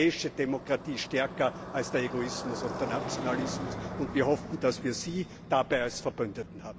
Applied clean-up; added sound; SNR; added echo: none; Motorcycle; 8 dB; none.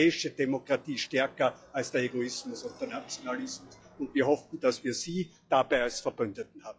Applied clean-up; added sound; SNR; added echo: classical method log-MMSE.